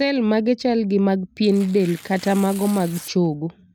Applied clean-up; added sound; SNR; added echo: none; Tearing; 20 dB; none.